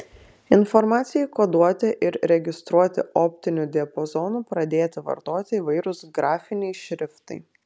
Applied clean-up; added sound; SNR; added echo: none; none; none; none.